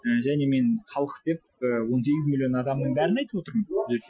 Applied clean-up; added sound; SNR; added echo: classical method Wiener filter.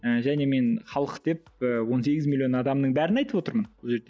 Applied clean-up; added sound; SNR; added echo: none; none; none; none.